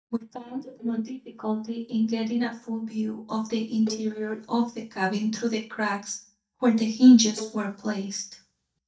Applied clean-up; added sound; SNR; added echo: neural mask model DeepFilterNet 3.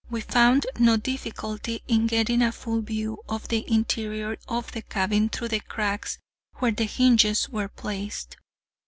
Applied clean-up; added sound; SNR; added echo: none; none; none; none.